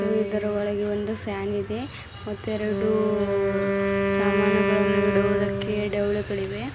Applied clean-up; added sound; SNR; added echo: none; Wind instrument, woodwind instrument; 1 dB; none.